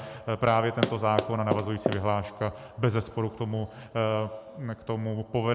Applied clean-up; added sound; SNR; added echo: none; Run; 2 dB; none.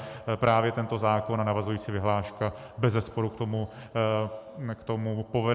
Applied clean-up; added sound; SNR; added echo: none; none; none; none.